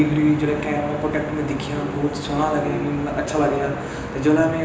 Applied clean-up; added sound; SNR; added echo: none; Traffic noise, roadway noise; 12 dB; reverberation time 1.0 s.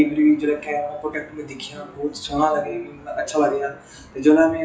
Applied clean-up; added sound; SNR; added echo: classical method WPE with log-MMSE.